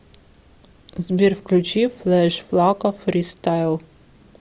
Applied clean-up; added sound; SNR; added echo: none; none; none; none.